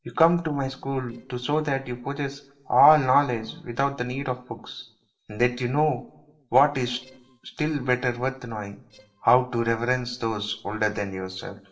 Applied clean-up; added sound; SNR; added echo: neural separator model SepFormer DNS4.